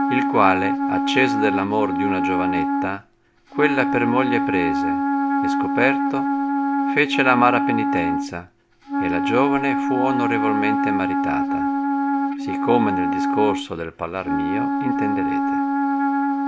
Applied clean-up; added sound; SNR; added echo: none; Wind instrument, woodwind instrument; -3 dB; none.